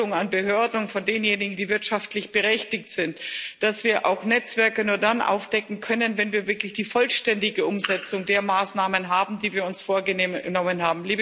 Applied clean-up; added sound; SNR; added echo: none; none; none; none.